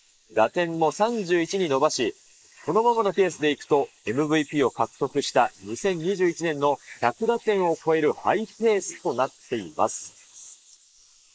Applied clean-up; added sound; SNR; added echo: neural mask model Resemble Enhance denoiser.